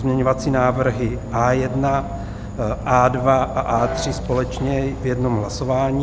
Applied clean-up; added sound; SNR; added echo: none; Piano + Insect / Frog; 9 dB; none.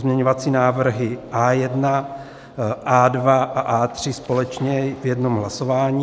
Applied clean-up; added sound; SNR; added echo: none; none; none; none.